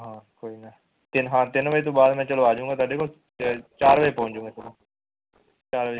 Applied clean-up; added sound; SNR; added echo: none; none; none; none.